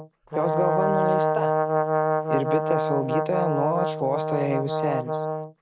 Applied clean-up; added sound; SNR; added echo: none; Brass instrument; -3 dB; none.